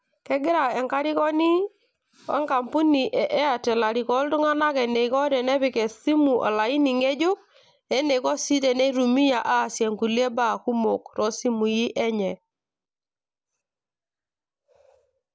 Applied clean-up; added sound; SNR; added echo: none; none; none; none.